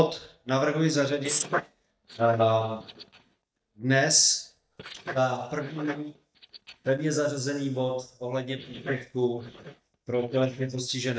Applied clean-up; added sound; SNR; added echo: neural mask model DeepFilterNet 3.